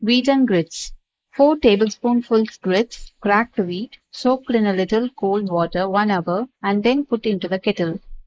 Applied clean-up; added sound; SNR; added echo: neural mask model Resemble Enhance denoiser.